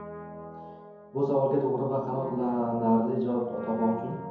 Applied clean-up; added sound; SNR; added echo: none; Brass instrument; 14 dB; reverberation time 0.9 s.